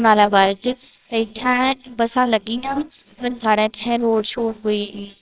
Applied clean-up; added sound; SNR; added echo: neural separator model SepFormer WHAMR!.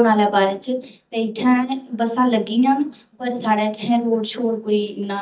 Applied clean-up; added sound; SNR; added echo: neural mask model DeepFilterNet 3.